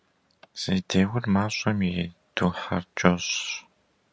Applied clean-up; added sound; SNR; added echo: none; none; none; none.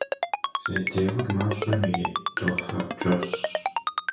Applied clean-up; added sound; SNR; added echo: none; Ringtone; 2 dB; reverberation time 0.6 s.